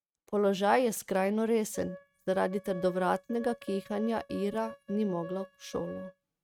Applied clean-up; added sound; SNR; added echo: neural mask model RNNoise.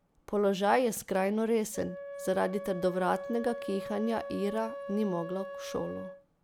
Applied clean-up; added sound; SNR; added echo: none; Wind instrument, woodwind instrument; 11 dB; none.